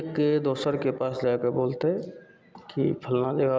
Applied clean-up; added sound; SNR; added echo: none; none; none; none.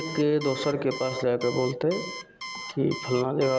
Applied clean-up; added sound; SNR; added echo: none; Alarm; 12 dB; none.